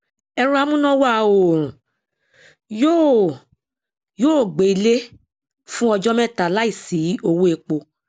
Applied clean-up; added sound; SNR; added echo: none; none; none; none.